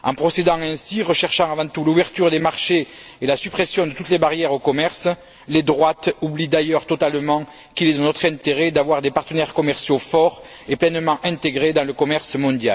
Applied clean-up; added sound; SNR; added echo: none; none; none; none.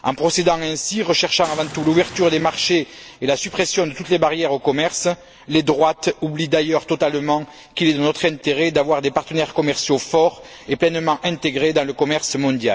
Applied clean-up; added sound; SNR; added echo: none; Boom; 16 dB; none.